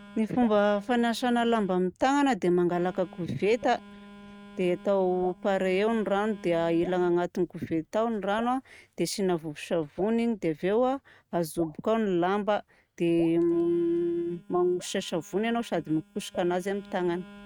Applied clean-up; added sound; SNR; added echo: neural mask model RNNoise.